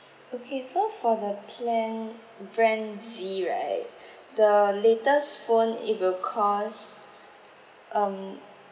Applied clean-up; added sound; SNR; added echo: none; none; none; none.